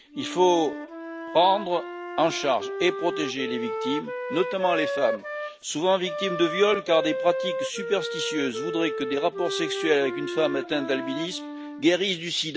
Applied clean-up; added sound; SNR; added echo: none; Wind instrument, woodwind instrument; 6 dB; none.